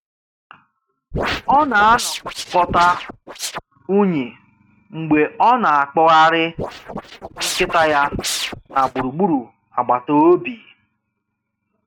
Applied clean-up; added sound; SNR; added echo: neural mask model RNNoise.